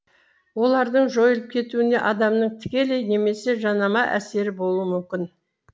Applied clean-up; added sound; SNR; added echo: none; none; none; none.